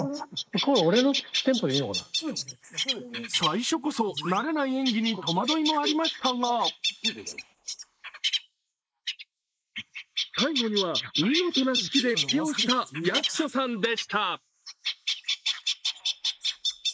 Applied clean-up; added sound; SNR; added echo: neural mask model Resemble Enhance denoiser.